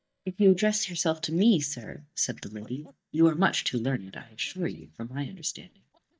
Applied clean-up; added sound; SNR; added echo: neural mask model DeepFilterNet 3.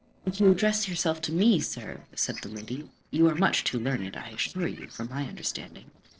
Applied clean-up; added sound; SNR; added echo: neural separator model SepFormer DNS4.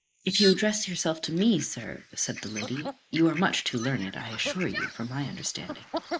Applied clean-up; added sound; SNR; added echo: neural mask model Resemble Enhance denoiser.